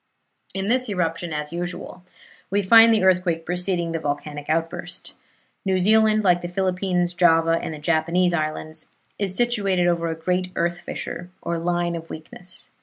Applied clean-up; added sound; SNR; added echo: none; none; none; none.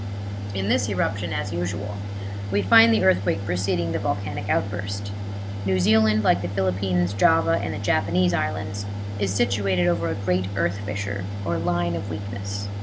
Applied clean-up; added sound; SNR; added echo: none; Mechanical fan; 4 dB; none.